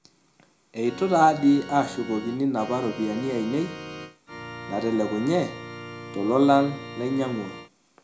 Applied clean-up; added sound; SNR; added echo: none; Organ; 14 dB; reverberation time 0.3 s.